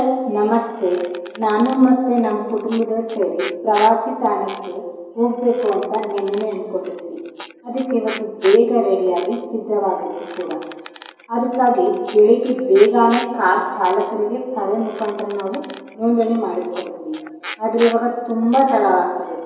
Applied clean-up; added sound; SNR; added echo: none; Squeak; 19 dB; reverberation time 1.0 s.